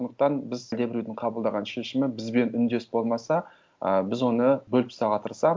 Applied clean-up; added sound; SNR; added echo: none; none; none; none.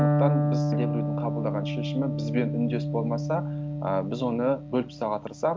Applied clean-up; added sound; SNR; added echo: none; Electric guitar; -1 dB; none.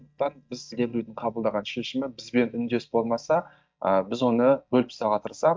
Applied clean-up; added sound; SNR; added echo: neural mask model DeepFilterNet 3.